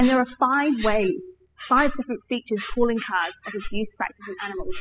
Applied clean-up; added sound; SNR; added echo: classical method spectral subtraction.